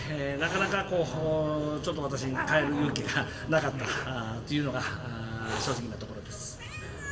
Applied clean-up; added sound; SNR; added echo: none; Hiss; 10 dB; reverberation time 1.4 s.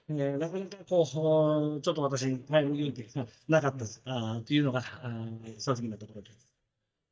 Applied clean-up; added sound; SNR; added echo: neural mask model DeepFilterNet 3.